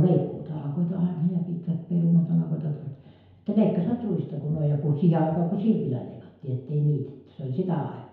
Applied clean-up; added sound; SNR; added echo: none; none; none; reverberation time 1.0 s.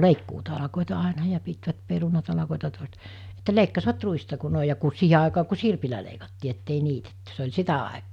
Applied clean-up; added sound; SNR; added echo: none; none; none; none.